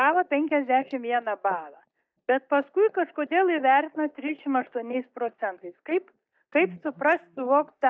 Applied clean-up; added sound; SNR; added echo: neural mask model DeepFilterNet 3.